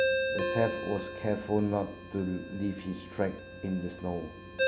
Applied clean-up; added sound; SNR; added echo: none; Ringtone; 2 dB; none.